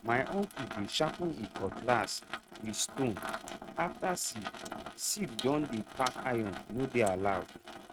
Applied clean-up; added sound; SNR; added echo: neural mask model RNNoise.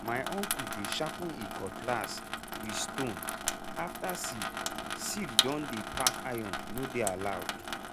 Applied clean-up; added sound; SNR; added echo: none; Sink (filling or washing) / Water tap, faucet; -1 dB; none.